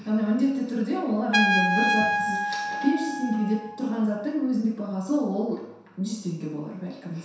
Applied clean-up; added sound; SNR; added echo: none; Trumpet; 3 dB; reverberation time 0.7 s.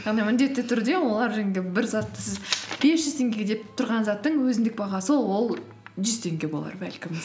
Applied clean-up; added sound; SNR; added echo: none; none; none; none.